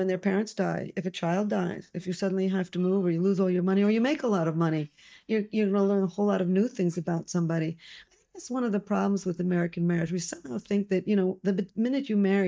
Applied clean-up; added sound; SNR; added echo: neural mask model DeepFilterNet 3.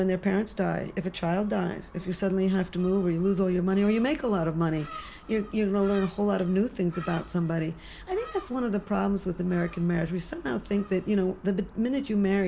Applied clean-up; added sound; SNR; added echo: none; Gull, seagull; 19 dB; reverberation time 0.5 s.